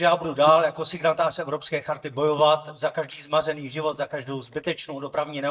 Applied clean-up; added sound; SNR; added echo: neural mask model DeepFilterNet 3.